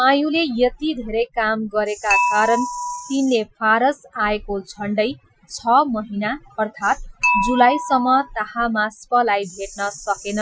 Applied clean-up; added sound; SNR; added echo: classical method Wiener filter.